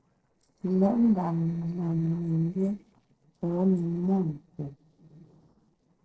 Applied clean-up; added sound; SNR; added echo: neural separator model SepFormer DNS4.